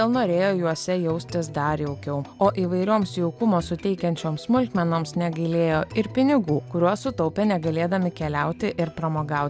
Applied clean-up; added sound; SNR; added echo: none; none; none; none.